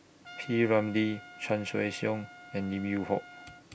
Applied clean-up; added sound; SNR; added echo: none; Trumpet; 18 dB; none.